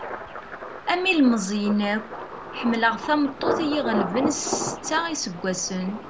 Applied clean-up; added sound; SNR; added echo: none; Thunder; 7 dB; none.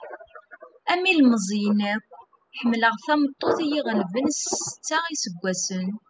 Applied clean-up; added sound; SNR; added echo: classical method spectral subtraction.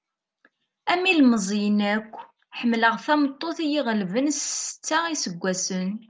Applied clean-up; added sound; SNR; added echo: none; none; none; none.